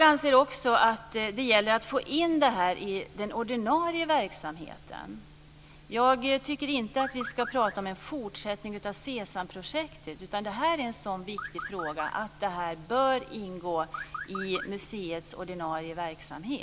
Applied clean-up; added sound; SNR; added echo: none; Car; 11 dB; none.